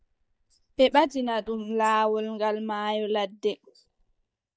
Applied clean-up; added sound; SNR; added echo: neural mask model DeepFilterNet 3.